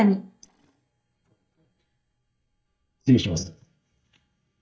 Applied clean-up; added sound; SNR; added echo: neural mask model DeepFilterNet 3.